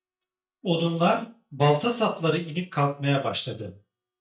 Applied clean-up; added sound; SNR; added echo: neural mask model DeepFilterNet 3.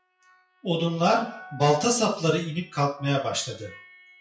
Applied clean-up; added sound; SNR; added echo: classical method WPE with log-MMSE.